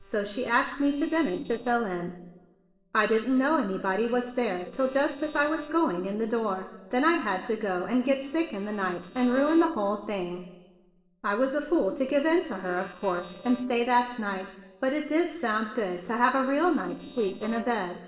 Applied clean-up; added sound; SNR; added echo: neural separator model SepFormer DNS4.